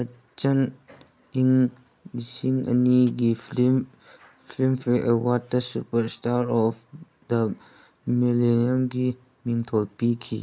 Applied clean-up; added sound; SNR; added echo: none; none; none; none.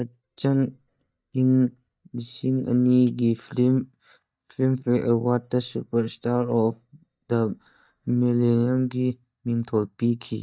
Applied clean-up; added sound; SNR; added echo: neural mask model DeepFilterNet 3.